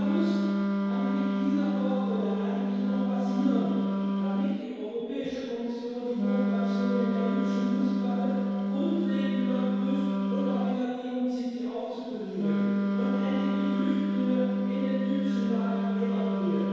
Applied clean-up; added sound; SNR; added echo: none; Wind instrument, woodwind instrument; -3 dB; reverberation time 2.0 s.